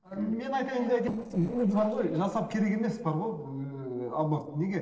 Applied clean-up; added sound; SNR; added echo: neural separator model SepFormer DNS4.